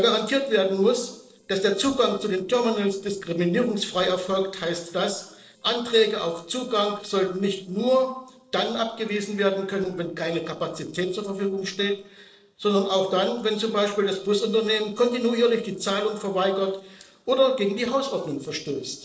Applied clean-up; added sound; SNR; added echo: neural separator model SepFormer DNS4.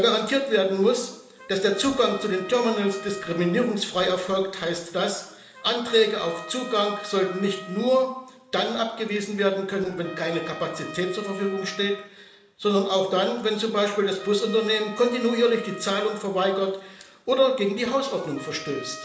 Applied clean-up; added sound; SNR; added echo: none; Trumpet; 18 dB; reverberation time 0.9 s.